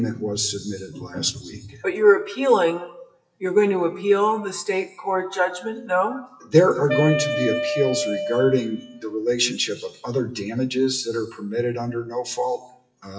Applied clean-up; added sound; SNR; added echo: classical method WPE with log-MMSE.